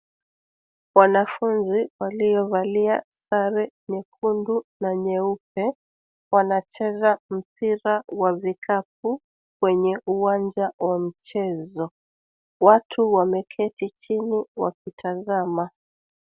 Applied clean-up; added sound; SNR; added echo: none; none; none; none.